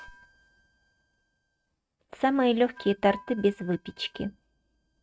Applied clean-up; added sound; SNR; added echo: neural mask model RNNoise.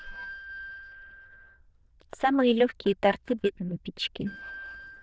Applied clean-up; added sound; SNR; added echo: neural diffusion model UNIVERSE++.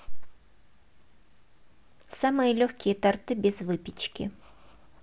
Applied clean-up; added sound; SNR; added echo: none; none; none; none.